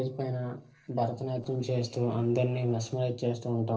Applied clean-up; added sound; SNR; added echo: neural separator model SepFormer DNS4.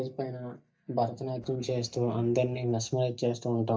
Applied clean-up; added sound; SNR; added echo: neural mask model DeepFilterNet 3.